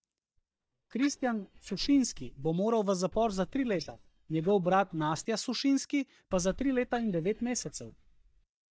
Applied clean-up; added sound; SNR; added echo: neural mask model DeepFilterNet 3.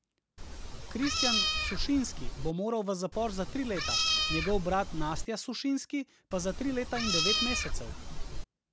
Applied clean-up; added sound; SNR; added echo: none; Meow; -2 dB; none.